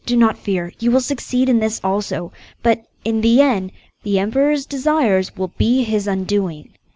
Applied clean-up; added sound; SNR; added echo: none; none; none; none.